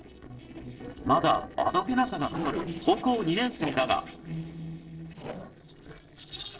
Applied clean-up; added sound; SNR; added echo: neural separator model SepFormer DNS4.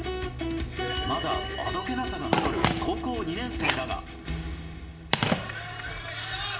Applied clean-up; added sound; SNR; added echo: none; Telephone; 3 dB; reverberation time 2.4 s.